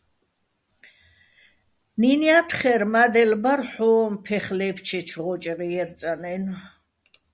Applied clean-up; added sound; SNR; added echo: none; none; none; none.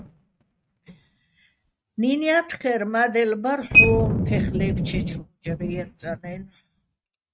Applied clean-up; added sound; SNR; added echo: neural mask model RNNoise.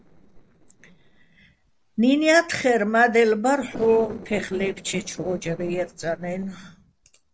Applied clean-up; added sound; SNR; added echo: neural separator model SepFormer DNS4.